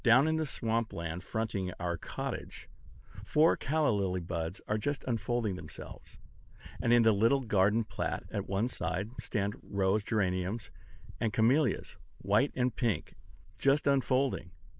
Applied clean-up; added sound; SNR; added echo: neural mask model Resemble Enhance denoiser.